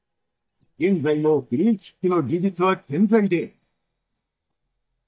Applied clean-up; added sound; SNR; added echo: neural mask model DeepFilterNet 3.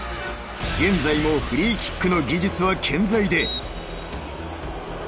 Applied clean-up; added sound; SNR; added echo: none; none; none; none.